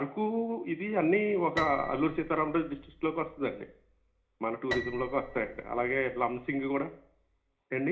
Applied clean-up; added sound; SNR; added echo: none; Piano; 13 dB; reverberation time 0.4 s.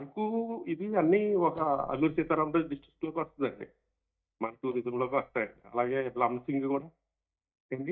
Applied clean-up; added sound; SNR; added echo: neural mask model DeepFilterNet 3.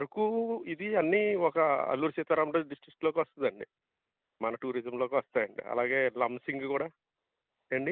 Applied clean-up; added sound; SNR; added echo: none; none; none; none.